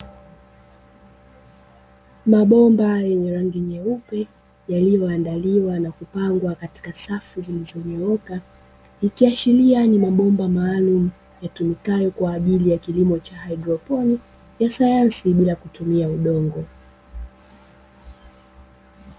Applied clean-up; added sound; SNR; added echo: none; none; none; none.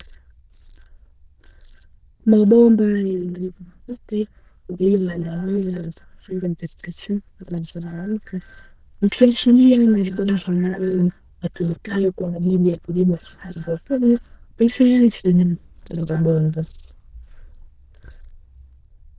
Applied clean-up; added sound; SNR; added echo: neural diffusion model UNIVERSE++.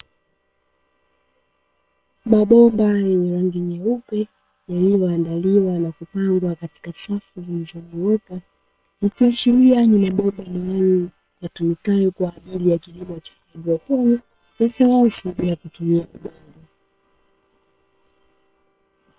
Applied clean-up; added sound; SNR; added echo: neural separator model SepFormer WHAM!.